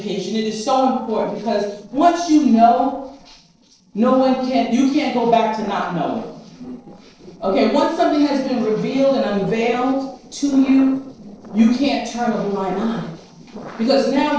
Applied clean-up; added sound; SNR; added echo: neural separator model SepFormer DNS4.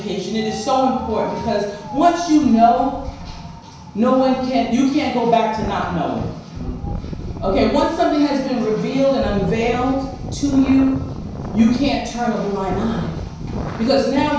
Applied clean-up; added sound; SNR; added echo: none; Wind; 12 dB; reverberation time 0.6 s.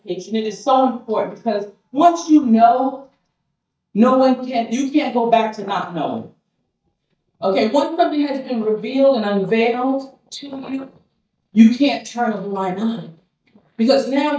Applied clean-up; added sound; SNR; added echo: neural mask model DeepFilterNet 3.